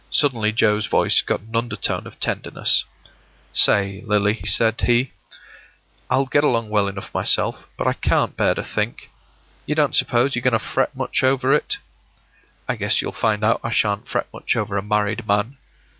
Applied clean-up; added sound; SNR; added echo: none; none; none; none.